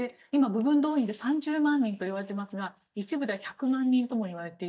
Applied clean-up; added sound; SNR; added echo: neural mask model DeepFilterNet 3.